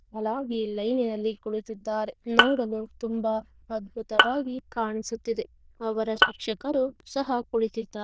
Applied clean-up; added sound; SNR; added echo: neural diffusion model UNIVERSE++.